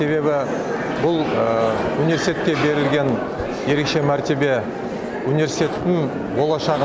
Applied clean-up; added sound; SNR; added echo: none; Zipper (clothing); 15 dB; none.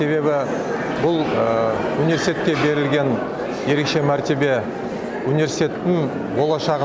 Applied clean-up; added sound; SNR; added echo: none; none; none; none.